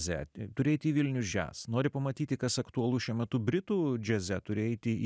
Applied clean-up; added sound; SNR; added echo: none; none; none; none.